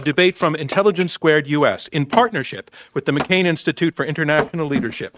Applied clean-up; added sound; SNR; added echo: neural mask model RNNoise.